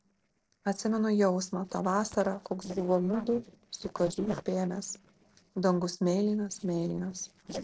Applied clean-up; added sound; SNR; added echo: neural separator model SepFormer DNS4.